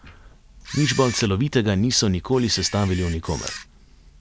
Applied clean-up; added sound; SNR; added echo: none; Camera; 14 dB; none.